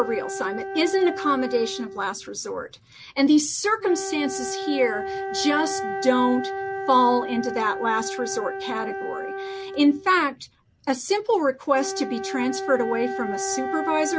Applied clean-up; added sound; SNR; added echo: none; Wind instrument, woodwind instrument; 7 dB; none.